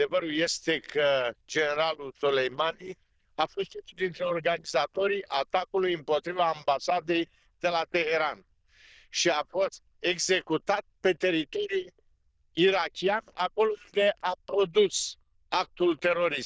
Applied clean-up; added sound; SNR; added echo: neural diffusion model UNIVERSE++.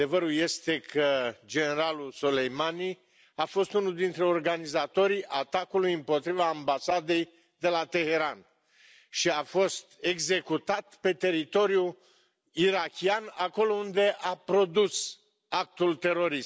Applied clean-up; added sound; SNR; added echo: none; none; none; none.